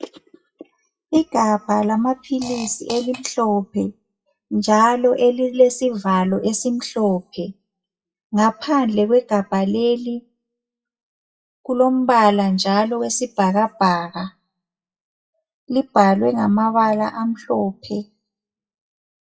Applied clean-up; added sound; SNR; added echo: classical method WPE with log-MMSE.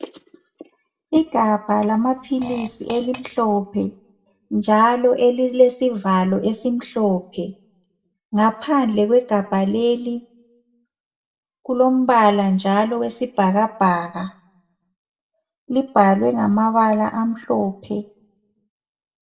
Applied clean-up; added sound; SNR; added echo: none; Fart; 17 dB; reverberation time 0.4 s.